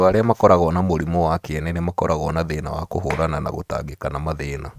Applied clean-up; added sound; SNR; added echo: neural mask model RNNoise.